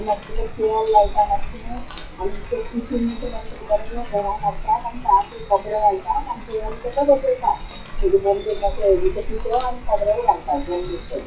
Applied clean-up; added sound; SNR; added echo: classical method WPE with log-MMSE.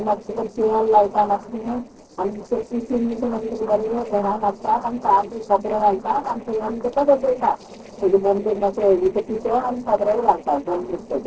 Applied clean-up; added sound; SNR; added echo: neural separator model SepFormer DNS4.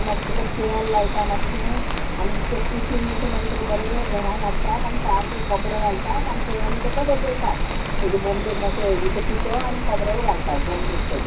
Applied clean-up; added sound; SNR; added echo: none; Rain; -4 dB; reverberation time 0.4 s.